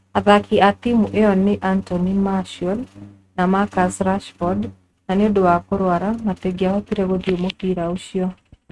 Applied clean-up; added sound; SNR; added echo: neural mask model RNNoise.